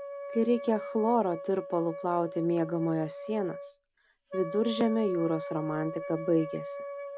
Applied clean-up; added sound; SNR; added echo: none; Wind instrument, woodwind instrument; 10 dB; none.